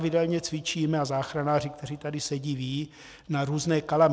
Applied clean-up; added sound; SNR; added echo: none; none; none; none.